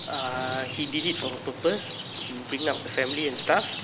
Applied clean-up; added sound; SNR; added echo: none; Rain; 7 dB; none.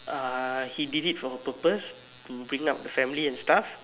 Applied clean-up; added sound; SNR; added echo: none; none; none; none.